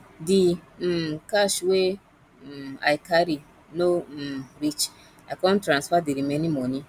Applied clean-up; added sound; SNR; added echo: none; none; none; none.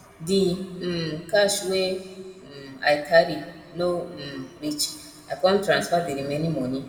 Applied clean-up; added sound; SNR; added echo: none; none; none; reverberation time 1.6 s.